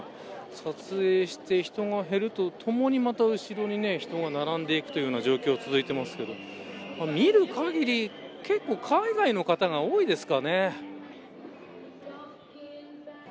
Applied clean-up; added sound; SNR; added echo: none; none; none; none.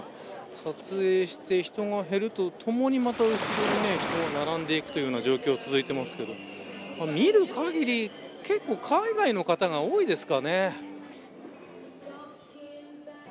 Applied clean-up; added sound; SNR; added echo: none; Waves, surf; 5 dB; none.